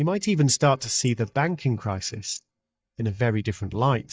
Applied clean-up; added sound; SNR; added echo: neural mask model DeepFilterNet 3.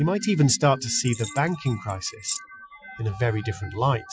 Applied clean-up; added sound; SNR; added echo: classical method Wiener filter.